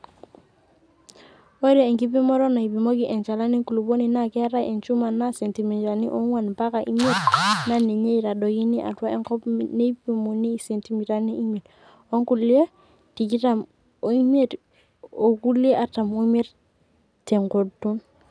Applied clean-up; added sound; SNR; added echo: none; none; none; none.